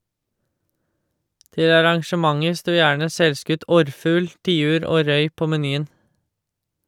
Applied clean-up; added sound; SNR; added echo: none; none; none; none.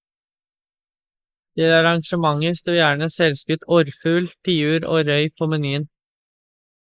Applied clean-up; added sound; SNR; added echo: neural mask model Resemble Enhance denoiser.